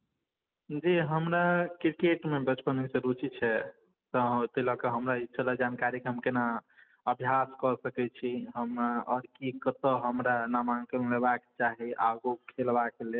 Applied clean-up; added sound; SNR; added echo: none; none; none; none.